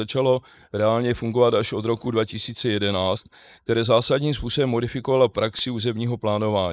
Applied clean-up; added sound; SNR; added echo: neural mask model Resemble Enhance denoiser.